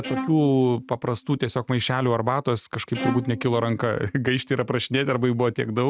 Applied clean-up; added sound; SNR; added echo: neural mask model RNNoise.